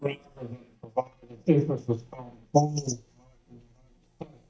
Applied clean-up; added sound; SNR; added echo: neural mask model DeepFilterNet 3.